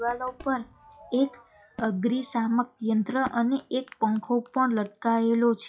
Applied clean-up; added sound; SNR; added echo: classical method WPE with log-MMSE.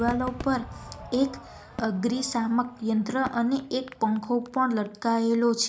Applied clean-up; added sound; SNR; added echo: none; Crowd / Fireworks; 16 dB; reverberation time 0.4 s.